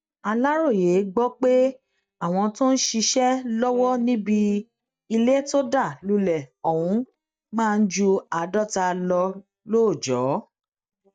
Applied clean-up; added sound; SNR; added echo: neural mask model DeepFilterNet 3.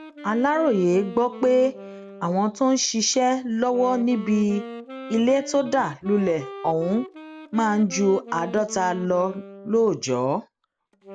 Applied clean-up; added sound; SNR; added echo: none; Wind instrument, woodwind instrument; 16 dB; none.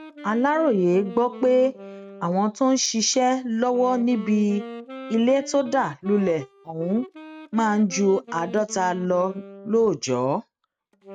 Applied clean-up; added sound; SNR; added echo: neural mask model RNNoise.